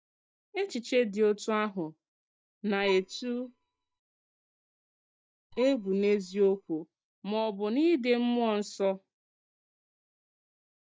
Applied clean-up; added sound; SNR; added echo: neural mask model DeepFilterNet 3.